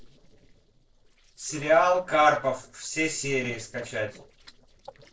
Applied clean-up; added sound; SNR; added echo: neural separator model SepFormer DNS4.